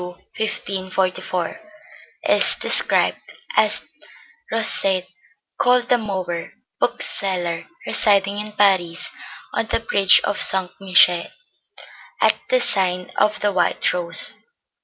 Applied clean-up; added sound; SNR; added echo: none; none; none; none.